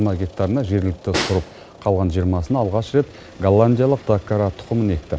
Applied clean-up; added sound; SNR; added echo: none; Snare drum; 13 dB; none.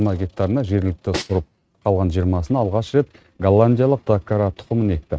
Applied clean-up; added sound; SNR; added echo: neural mask model RNNoise.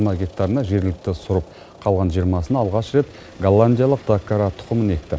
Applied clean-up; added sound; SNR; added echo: none; none; none; none.